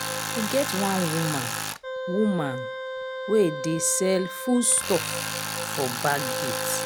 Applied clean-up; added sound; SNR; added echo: none; Wind instrument, woodwind instrument + Tools; 4 dB; none.